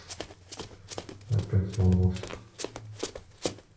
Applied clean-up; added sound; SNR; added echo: none; Run; 11 dB; reverberation time 0.6 s.